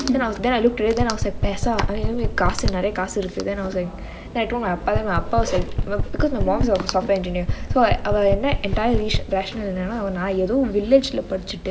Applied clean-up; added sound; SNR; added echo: none; Knock; 2 dB; none.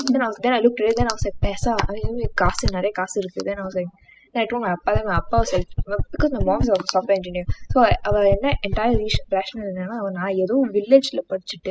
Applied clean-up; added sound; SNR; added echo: classical method spectral subtraction.